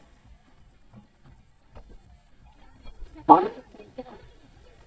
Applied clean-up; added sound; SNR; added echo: neural mask model DeepFilterNet 3.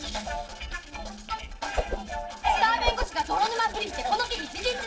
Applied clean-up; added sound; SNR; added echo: neural separator model SepFormer DNS4.